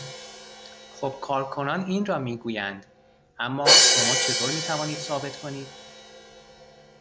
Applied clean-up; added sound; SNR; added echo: none; Crash cymbal; -4 dB; none.